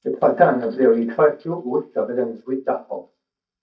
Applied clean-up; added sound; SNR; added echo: neural mask model DeepFilterNet 3.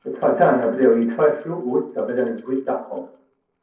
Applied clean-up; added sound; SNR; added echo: neural separator model SepFormer DNS4.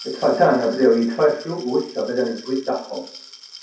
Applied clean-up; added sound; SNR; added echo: none; Glass; 20 dB; reverberation time 0.6 s.